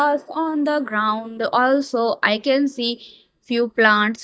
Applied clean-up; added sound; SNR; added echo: neural mask model DeepFilterNet 3.